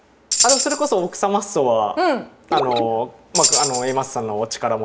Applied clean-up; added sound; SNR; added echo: none; Tambourine; 1 dB; none.